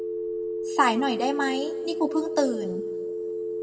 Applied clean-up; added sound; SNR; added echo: none; Telephone; 2 dB; reverberation time 1.2 s.